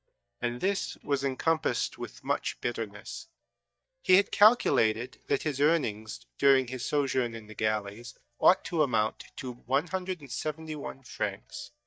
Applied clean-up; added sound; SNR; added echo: neural mask model DeepFilterNet 3.